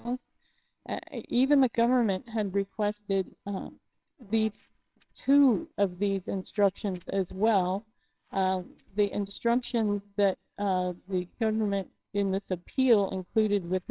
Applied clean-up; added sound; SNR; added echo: neural separator model SepFormer WHAMR!.